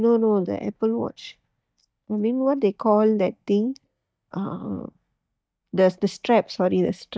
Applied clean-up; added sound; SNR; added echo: neural mask model DeepFilterNet 3.